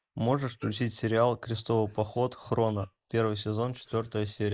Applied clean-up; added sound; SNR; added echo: neural mask model Resemble Enhance denoiser.